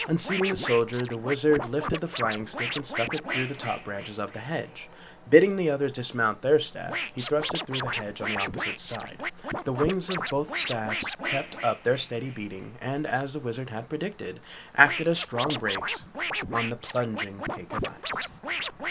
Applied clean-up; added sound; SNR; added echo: none; Scratching (performance technique); 6 dB; none.